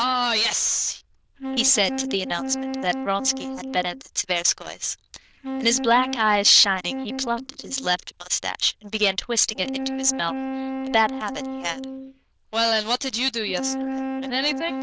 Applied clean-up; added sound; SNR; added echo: neural diffusion model UNIVERSE++.